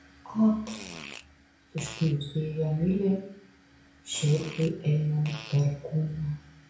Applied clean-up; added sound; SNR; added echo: none; Fart; 17 dB; reverberation time 0.5 s.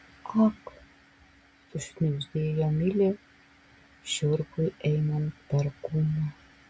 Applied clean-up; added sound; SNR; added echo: none; none; none; none.